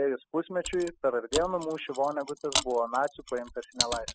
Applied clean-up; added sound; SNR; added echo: classical method spectral subtraction.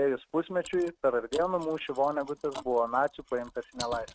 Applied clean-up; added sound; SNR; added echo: neural mask model RNNoise.